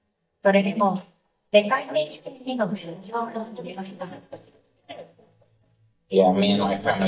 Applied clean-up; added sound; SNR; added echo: neural mask model DeepFilterNet 3.